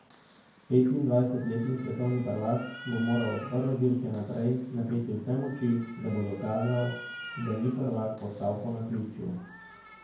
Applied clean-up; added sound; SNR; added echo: none; Cat; 17 dB; reverberation time 0.9 s.